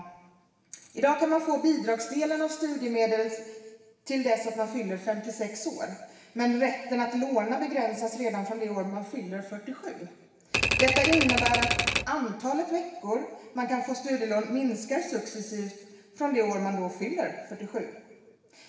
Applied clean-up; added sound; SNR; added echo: none; Typewriter; -3 dB; reverberation time 1.3 s.